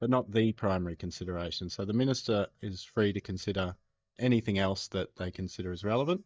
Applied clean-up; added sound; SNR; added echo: neural mask model DeepFilterNet 3.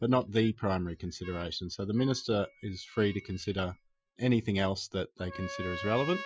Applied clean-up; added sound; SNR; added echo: classical method Wiener filter.